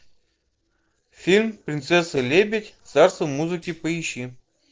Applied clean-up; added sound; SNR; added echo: neural separator model SepFormer DNS4.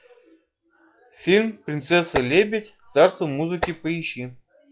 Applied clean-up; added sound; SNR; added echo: classical method log-MMSE.